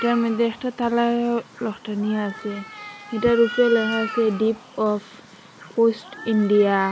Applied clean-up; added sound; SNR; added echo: none; Cat; 14 dB; none.